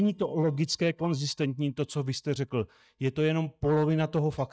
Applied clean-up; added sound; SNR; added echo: neural mask model DeepFilterNet 3.